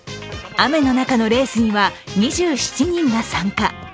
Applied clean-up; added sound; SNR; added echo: none; none; none; none.